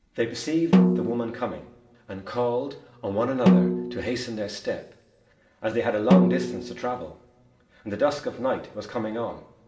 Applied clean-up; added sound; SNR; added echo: none; Snare drum; -4 dB; reverberation time 1.7 s.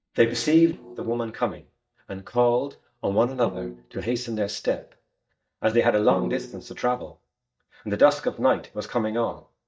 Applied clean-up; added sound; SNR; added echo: neural mask model DeepFilterNet 3.